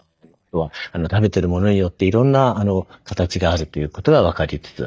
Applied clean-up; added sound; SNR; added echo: neural mask model DeepFilterNet 3.